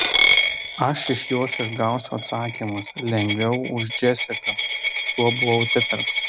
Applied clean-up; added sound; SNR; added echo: none; Coin (dropping); -1 dB; none.